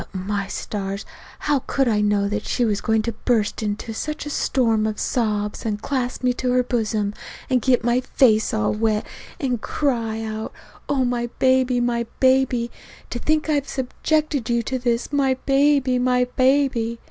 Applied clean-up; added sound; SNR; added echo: none; none; none; none.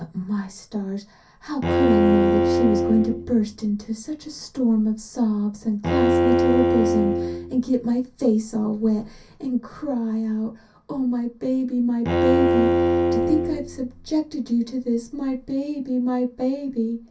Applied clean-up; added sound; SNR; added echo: none; Bowed string instrument; -1 dB; reverberation time 0.3 s.